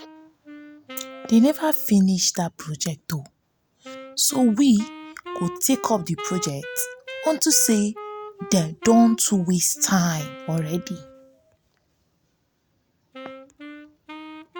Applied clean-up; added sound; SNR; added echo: none; Wind instrument, woodwind instrument; 16 dB; none.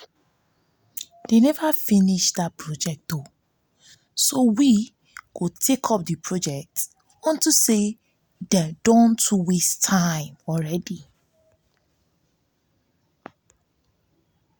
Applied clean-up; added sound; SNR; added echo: none; none; none; none.